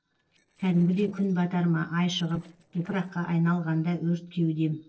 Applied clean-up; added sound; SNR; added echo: neural separator model SepFormer DNS4.